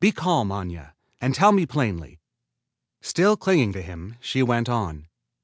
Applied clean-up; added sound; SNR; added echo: none; none; none; none.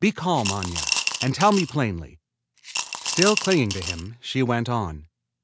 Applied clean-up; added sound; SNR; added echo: none; Coin (dropping) / Glass; 4 dB; none.